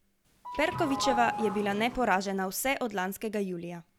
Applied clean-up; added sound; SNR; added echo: none; Sliding door / Doorbell; 6 dB; none.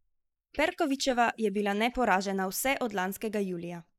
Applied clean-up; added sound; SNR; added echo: neural mask model Resemble Enhance denoiser.